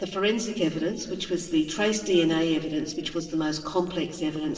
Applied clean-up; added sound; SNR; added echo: neural separator model SepFormer DNS4.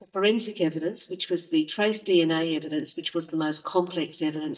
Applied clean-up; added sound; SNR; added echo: neural mask model DeepFilterNet 3.